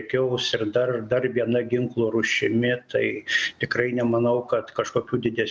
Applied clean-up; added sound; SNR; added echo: none; none; none; none.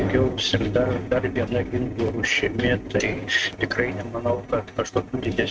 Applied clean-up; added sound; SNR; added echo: neural mask model RNNoise.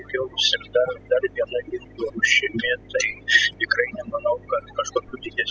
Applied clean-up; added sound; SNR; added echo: classical method spectral subtraction.